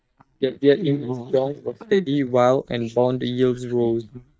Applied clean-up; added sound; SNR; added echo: neural mask model DeepFilterNet 3.